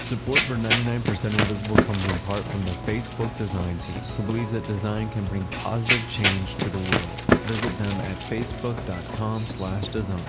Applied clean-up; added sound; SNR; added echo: none; Run; 0 dB; none.